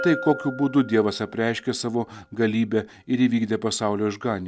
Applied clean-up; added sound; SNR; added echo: none; Bell; 16 dB; none.